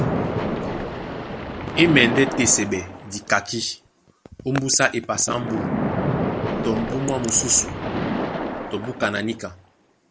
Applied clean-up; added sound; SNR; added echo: none; Splash, splatter; 4 dB; none.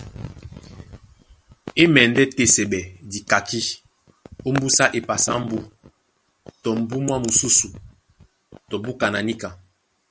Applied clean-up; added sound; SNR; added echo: none; none; none; none.